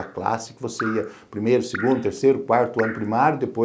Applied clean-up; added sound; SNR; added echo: none; Drip; 15 dB; none.